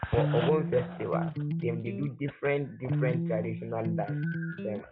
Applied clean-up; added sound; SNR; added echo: none; Electric guitar; 0 dB; none.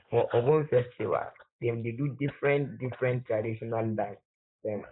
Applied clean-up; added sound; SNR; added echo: neural mask model Resemble Enhance denoiser.